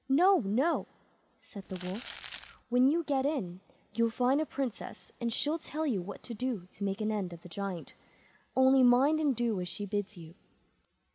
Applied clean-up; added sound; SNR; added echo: none; Crumpling, crinkling; 13 dB; none.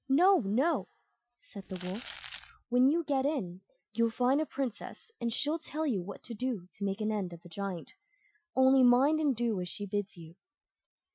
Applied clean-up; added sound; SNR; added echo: classical method Wiener filter.